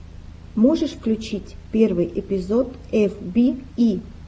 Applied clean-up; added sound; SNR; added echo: none; none; none; none.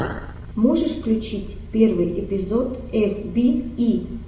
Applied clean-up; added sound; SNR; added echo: none; none; none; reverberation time 0.7 s.